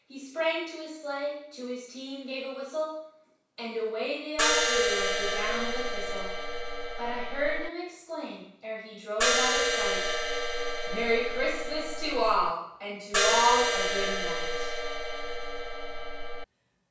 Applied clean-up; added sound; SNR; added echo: none; Crash cymbal; -4 dB; reverberation time 0.7 s.